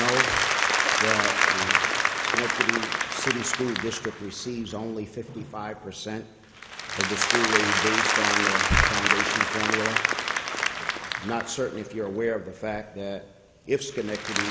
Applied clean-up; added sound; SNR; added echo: none; Applause; -5 dB; none.